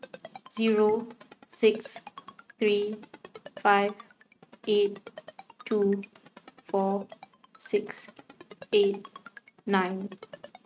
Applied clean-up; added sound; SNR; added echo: neural mask model RNNoise.